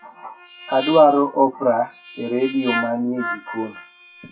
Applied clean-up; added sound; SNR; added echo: classical method WPE with log-MMSE.